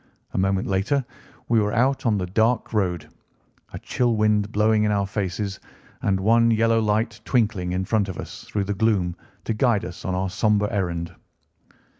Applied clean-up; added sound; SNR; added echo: none; none; none; none.